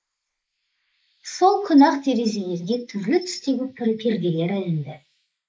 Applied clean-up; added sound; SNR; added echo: neural mask model Resemble Enhance denoiser.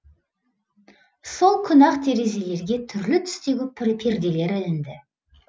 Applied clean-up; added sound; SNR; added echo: none; none; none; none.